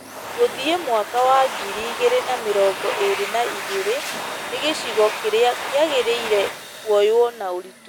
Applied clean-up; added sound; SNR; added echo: none; Domestic sounds, home sounds; 8 dB; none.